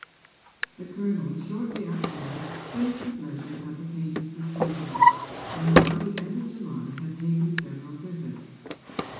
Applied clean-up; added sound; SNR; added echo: none; Drawer open or close; -1 dB; reverberation time 1.2 s.